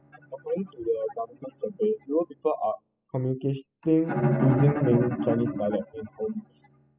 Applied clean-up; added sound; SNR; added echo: classical method spectral subtraction.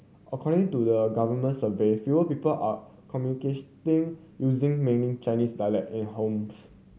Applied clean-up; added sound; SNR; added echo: none; none; none; none.